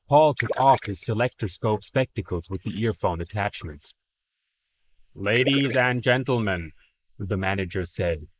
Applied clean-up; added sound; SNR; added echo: neural mask model Resemble Enhance denoiser.